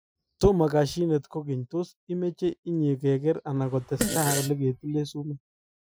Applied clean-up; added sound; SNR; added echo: classical method Wiener filter.